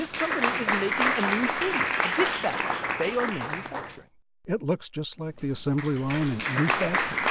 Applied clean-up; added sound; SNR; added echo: none; Applause; -1 dB; none.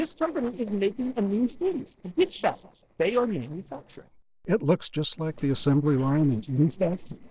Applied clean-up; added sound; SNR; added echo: neural separator model SepFormer DNS4.